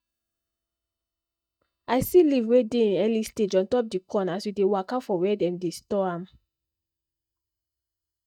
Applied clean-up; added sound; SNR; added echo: neural mask model DeepFilterNet 3.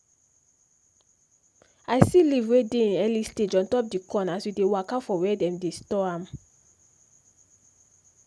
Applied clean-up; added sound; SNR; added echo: none; none; none; none.